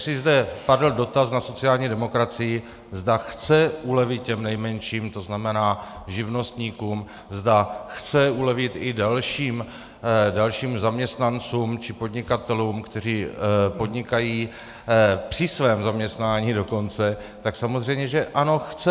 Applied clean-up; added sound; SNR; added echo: none; none; none; none.